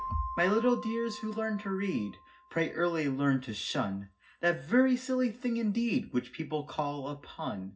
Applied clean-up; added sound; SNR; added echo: none; Keyboard (musical); 16 dB; reverberation time 0.4 s.